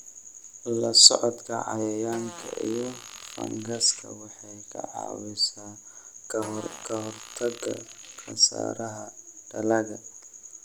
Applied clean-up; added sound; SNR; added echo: none; Fart; 18 dB; none.